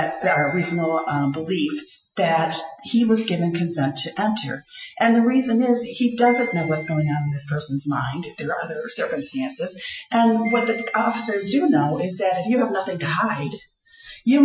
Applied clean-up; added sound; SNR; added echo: classical method Wiener filter.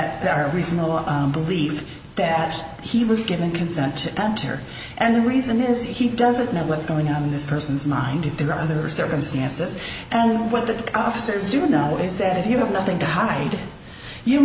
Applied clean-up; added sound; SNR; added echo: none; none; none; none.